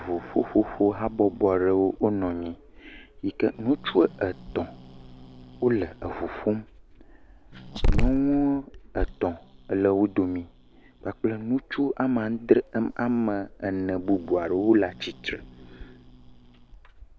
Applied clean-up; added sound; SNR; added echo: none; Growling; 8 dB; none.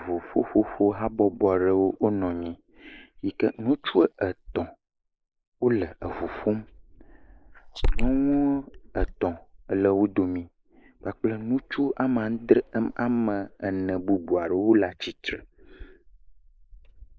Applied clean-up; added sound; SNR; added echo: neural mask model Resemble Enhance denoiser.